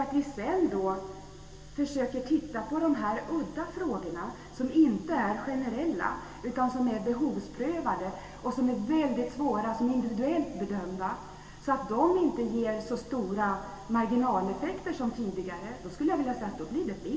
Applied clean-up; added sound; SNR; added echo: none; none; none; reverberation time 1.9 s.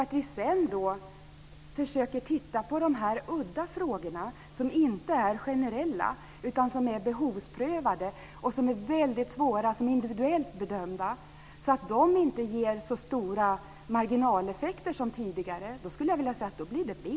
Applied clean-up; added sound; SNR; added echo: none; none; none; none.